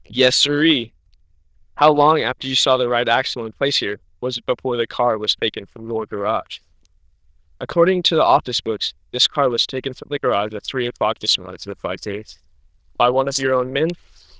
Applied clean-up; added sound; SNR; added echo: neural diffusion model UNIVERSE++.